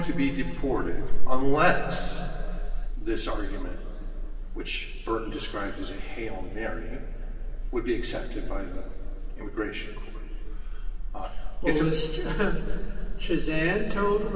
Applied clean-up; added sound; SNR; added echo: none; none; none; reverberation time 2.9 s.